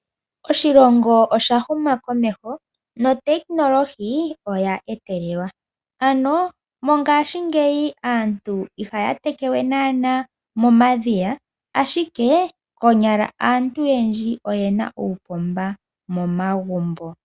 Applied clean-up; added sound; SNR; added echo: none; none; none; none.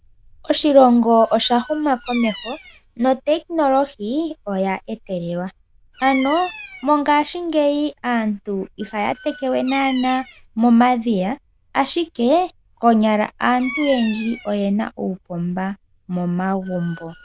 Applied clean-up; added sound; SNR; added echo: neural diffusion model UNIVERSE++.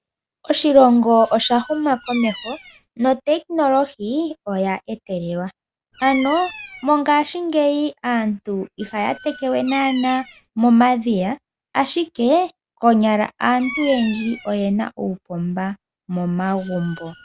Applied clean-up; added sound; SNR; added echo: none; Bird vocalization, bird call, bird song; 19 dB; none.